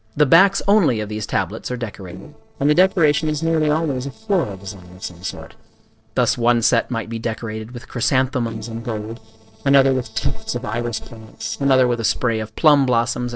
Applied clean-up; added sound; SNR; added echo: neural separator model SepFormer DNS4.